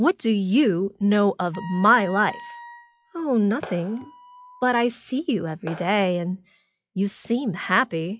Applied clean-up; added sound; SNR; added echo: classical method log-MMSE.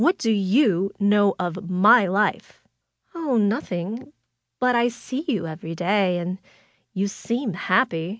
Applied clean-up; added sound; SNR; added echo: none; none; none; none.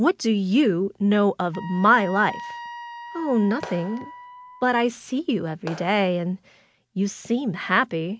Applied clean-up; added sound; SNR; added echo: none; Clapping + Wind instrument, woodwind instrument; 15 dB; none.